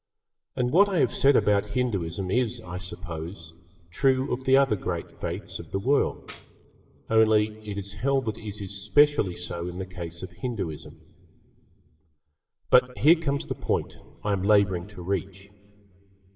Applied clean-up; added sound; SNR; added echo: none; Tambourine; 7 dB; reverberation time 2.4 s.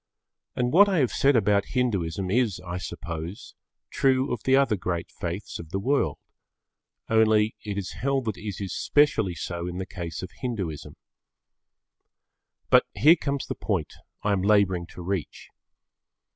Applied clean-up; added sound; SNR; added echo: none; none; none; none.